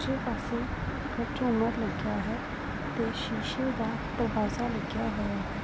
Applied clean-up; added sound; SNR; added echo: none; none; none; none.